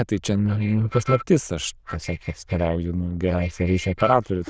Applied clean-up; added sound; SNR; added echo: neural diffusion model UNIVERSE++.